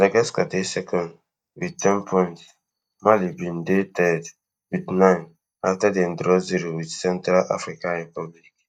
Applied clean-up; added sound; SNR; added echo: neural mask model DeepFilterNet 3.